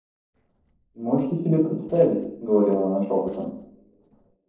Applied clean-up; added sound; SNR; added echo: neural separator model SepFormer DNS4.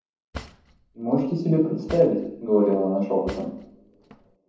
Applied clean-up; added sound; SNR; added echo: none; Cutlery, silverware / Drawer open or close; 18 dB; reverberation time 0.9 s.